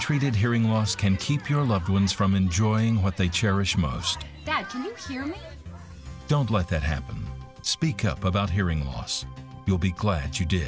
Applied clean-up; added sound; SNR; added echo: none; none; none; none.